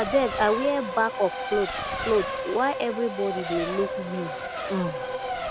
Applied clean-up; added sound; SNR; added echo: none; Race car, auto racing; 4 dB; none.